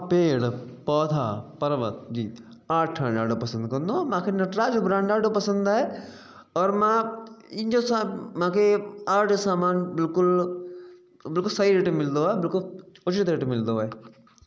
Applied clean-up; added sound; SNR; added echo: none; none; none; none.